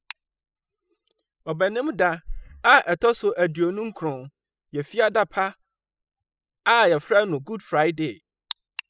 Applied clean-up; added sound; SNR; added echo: classical method spectral subtraction.